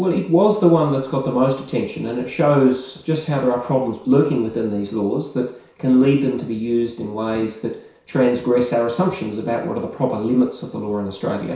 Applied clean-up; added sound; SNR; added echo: none; none; none; reverberation time 0.6 s.